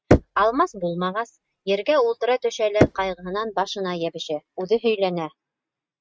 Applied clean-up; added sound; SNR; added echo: neural mask model RNNoise.